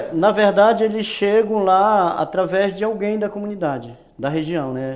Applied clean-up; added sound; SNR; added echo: neural separator model SepFormer DNS4.